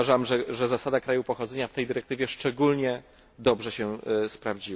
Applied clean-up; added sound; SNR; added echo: none; none; none; none.